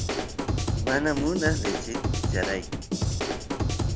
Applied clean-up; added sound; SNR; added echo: none; Drum / Drum kit; -4 dB; none.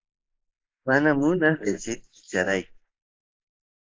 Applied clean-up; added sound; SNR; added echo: neural mask model Resemble Enhance denoiser.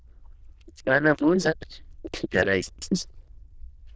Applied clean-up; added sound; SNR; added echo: neural diffusion model UNIVERSE++.